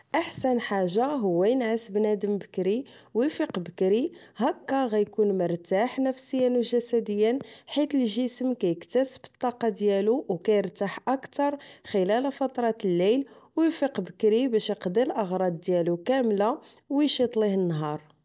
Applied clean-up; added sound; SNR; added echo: none; none; none; none.